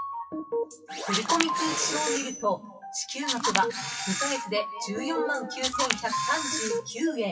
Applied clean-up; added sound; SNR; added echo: classical method WPE with log-MMSE.